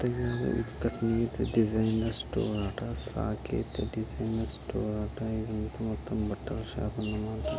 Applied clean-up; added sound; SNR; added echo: none; none; none; none.